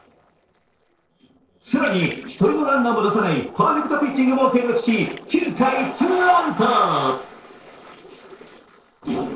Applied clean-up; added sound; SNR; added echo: neural separator model SepFormer DNS4.